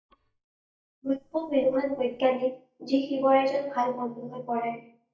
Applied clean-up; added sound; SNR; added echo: neural mask model DeepFilterNet 3.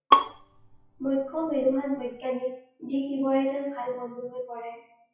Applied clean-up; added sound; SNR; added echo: classical method WPE with log-MMSE.